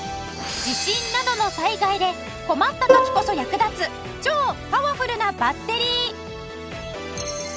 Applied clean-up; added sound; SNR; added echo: none; Plucked string instrument; -2 dB; none.